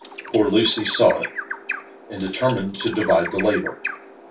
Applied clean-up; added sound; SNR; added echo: none; Bird; 11 dB; reverberation time 0.2 s.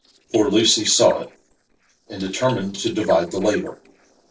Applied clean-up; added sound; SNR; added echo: neural separator model SepFormer DNS4.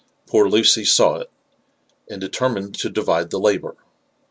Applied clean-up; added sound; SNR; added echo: none; none; none; none.